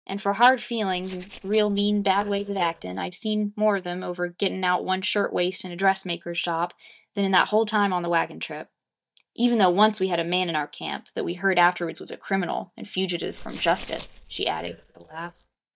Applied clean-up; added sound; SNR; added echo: neural mask model DeepFilterNet 3.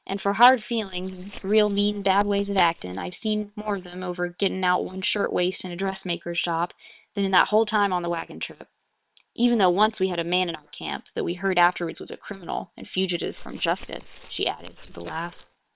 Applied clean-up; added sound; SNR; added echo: neural separator model SepFormer WHAM!.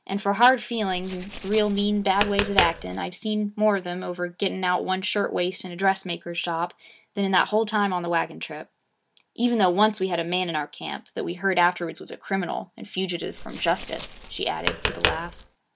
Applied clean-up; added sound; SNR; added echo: none; Tap; 6 dB; none.